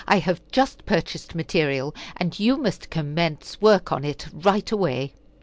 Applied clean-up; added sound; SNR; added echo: none; none; none; none.